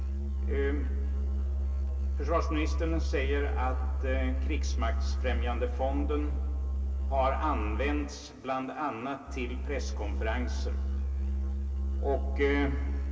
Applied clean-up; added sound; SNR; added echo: none; Musical instrument; -4 dB; reverberation time 2.6 s.